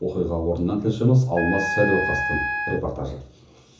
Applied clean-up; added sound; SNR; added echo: none; Wind instrument, woodwind instrument; 4 dB; reverberation time 0.7 s.